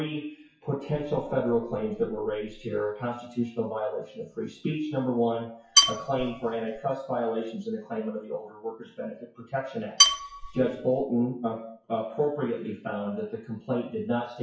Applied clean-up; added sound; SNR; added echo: classical method WPE with log-MMSE.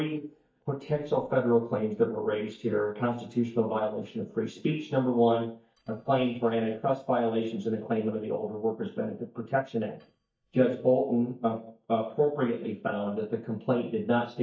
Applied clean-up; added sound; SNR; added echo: neural mask model DeepFilterNet 3.